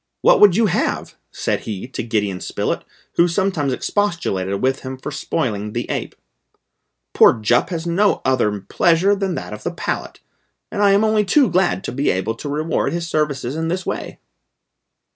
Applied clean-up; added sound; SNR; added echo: none; none; none; none.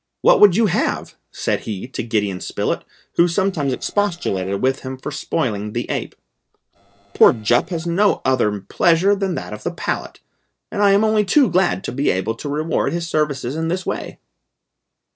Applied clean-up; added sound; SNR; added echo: neural separator model SepFormer DNS4.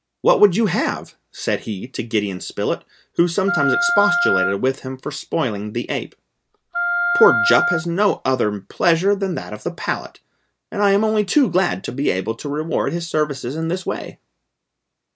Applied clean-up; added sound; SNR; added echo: none; Wind instrument, woodwind instrument; 1 dB; none.